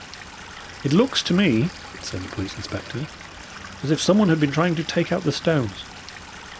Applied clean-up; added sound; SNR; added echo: none; Stream / Liquid; 15 dB; none.